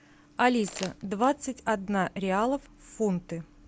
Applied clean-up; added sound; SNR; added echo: none; Crumpling, crinkling; 19 dB; none.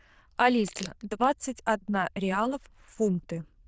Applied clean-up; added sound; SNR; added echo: neural diffusion model UNIVERSE++.